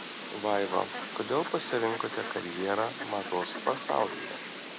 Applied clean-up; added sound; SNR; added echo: none; Fowl; 6 dB; none.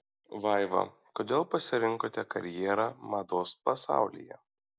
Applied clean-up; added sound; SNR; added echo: none; none; none; none.